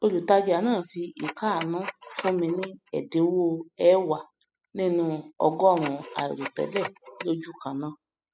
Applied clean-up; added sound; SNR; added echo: classical method spectral subtraction.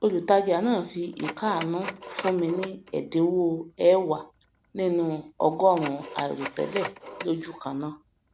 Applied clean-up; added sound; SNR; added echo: none; Telephone; 15 dB; none.